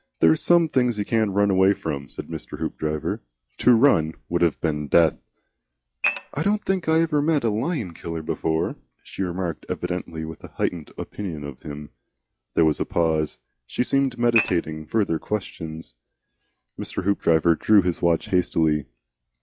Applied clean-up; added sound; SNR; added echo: classical method log-MMSE.